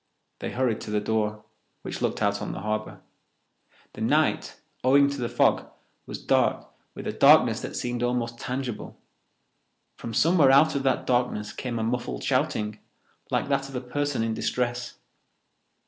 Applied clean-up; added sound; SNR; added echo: none; none; none; none.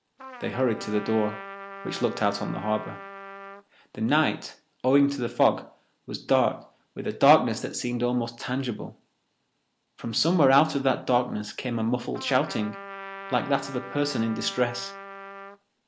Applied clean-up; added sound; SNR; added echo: none; Trumpet; 14 dB; none.